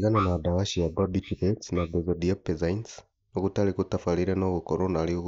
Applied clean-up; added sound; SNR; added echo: neural mask model Resemble Enhance denoiser.